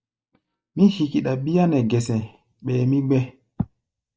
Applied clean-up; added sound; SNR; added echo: neural mask model DeepFilterNet 3.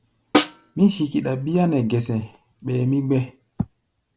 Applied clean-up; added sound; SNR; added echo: none; Snare drum; 0 dB; none.